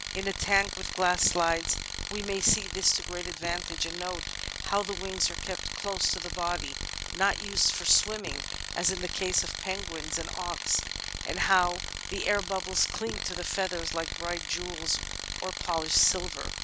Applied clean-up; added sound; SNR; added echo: none; Tools; 5 dB; none.